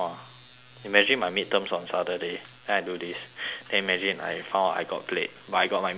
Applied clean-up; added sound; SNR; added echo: none; none; none; none.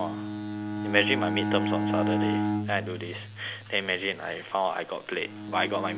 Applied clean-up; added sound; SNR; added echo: none; Bowed string instrument; 1 dB; none.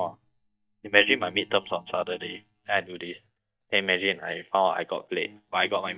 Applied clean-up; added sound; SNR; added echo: neural mask model DeepFilterNet 3.